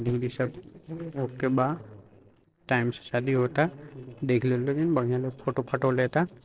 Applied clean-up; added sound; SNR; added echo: neural separator model SepFormer DNS4.